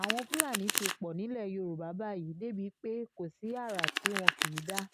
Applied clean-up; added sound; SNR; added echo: none; Domestic sounds, home sounds; -2 dB; none.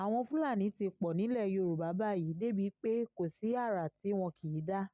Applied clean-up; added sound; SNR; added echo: none; none; none; none.